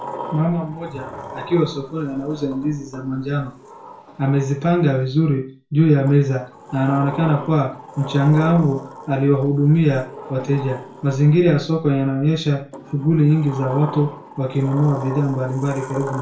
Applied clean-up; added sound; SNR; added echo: none; Sliding door; 16 dB; reverberation time 0.3 s.